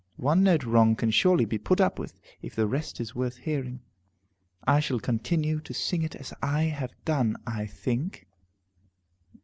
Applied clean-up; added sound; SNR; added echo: none; none; none; none.